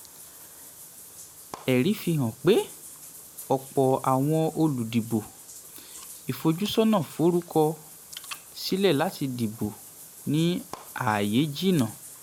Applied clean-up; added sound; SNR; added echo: none; Bathtub (filling or washing) / Water; 18 dB; none.